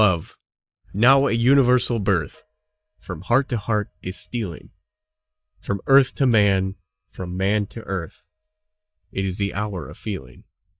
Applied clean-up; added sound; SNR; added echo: neural mask model DeepFilterNet 3.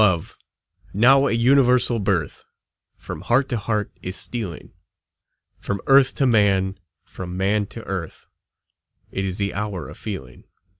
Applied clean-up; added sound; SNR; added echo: none; none; none; none.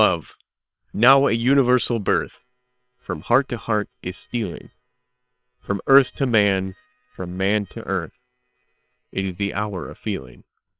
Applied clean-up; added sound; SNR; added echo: neural separator model SepFormer WHAM!.